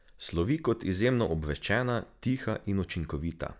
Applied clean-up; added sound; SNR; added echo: none; none; none; none.